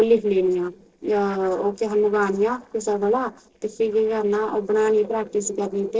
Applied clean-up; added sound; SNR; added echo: neural separator model SepFormer DNS4.